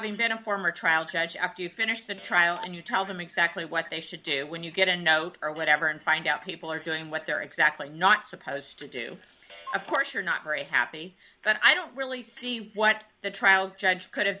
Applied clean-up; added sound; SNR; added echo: none; Clock; 19 dB; none.